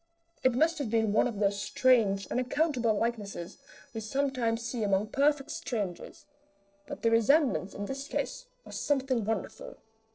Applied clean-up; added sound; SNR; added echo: neural separator model SepFormer DNS4.